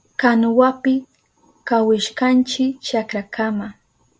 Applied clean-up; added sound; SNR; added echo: none; none; none; none.